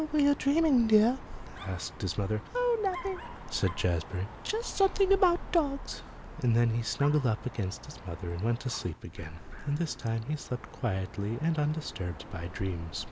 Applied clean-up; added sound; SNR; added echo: none; Dog; 12 dB; none.